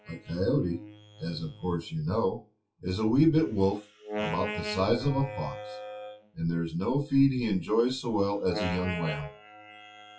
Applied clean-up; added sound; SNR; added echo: classical method WPE with log-MMSE.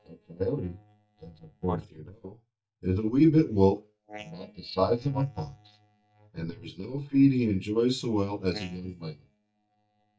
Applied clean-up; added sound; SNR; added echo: neural mask model DeepFilterNet 3.